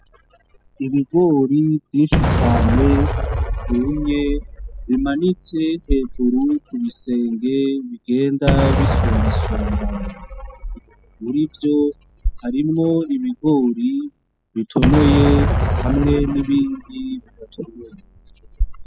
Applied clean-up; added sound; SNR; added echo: classical method spectral subtraction.